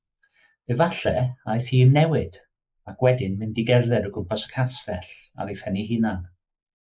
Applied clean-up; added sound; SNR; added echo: neural mask model Resemble Enhance denoiser.